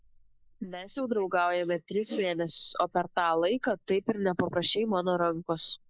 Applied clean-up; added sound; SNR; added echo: neural mask model Resemble Enhance denoiser.